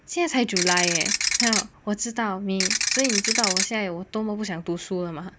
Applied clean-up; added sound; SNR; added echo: none; Ratchet, pawl / Percussion; -3 dB; none.